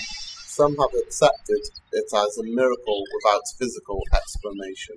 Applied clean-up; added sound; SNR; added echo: classical method spectral subtraction.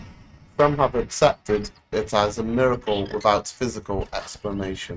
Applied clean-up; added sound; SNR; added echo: neural mask model RNNoise.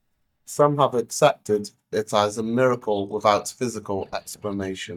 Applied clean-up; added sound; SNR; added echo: neural mask model DeepFilterNet 3.